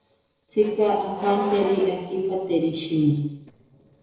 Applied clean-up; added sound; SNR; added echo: neural separator model SepFormer DNS4.